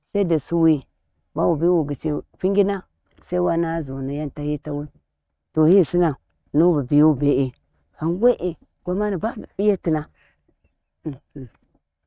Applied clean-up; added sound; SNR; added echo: neural mask model RNNoise.